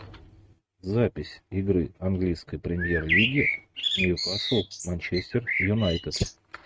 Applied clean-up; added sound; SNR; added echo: neural mask model RNNoise.